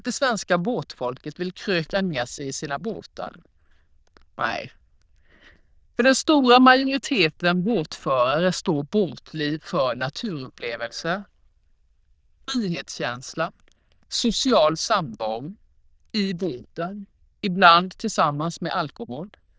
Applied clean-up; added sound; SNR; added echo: neural diffusion model UNIVERSE++.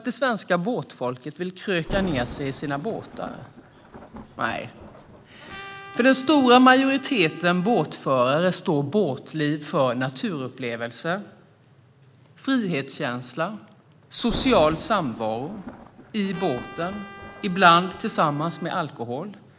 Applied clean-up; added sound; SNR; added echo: none; Thunder + Trumpet; 17 dB; none.